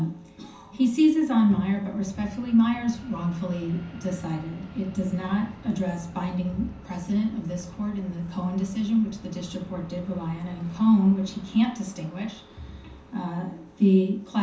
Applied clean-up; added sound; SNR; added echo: none; Fixed-wing aircraft, airplane; 20 dB; reverberation time 0.6 s.